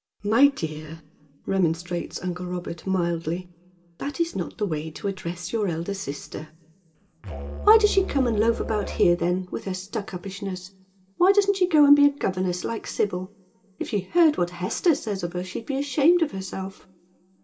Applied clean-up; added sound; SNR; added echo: none; Musical instrument; 9 dB; reverberation time 0.3 s.